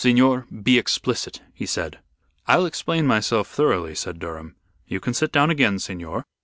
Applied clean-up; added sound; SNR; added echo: none; none; none; none.